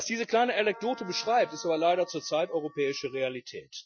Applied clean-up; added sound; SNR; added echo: classical method Wiener filter.